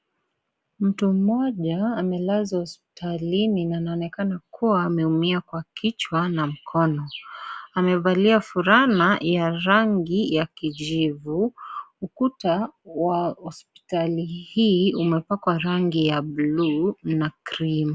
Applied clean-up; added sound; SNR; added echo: none; none; none; none.